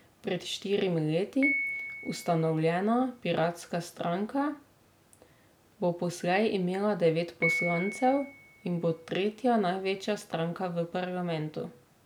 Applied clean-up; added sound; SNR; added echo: none; Piano; 10 dB; none.